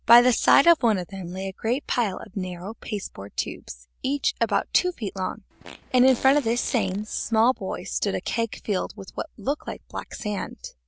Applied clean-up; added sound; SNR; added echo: none; Fart; 18 dB; none.